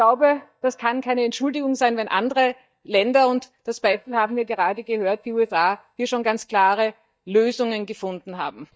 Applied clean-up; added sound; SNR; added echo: neural mask model DeepFilterNet 3.